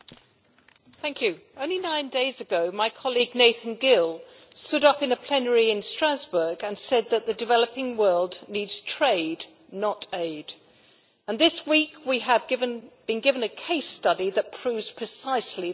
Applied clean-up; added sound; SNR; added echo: none; none; none; none.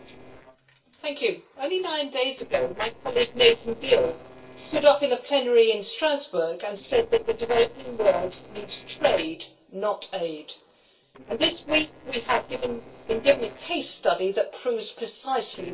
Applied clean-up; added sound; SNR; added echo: neural separator model SepFormer DNS4.